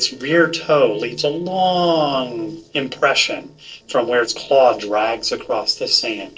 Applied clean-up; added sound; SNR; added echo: neural separator model SepFormer DNS4.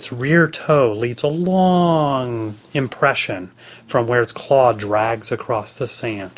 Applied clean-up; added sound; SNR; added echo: none; none; none; none.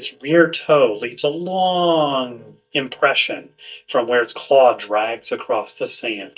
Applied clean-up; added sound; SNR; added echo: neural mask model DeepFilterNet 3.